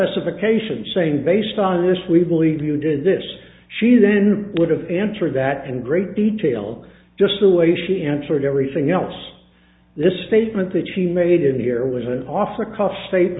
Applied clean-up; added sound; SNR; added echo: none; none; none; none.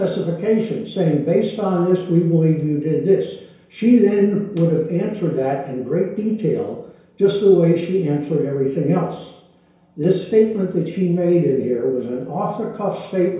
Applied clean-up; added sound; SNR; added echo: none; none; none; reverberation time 0.6 s.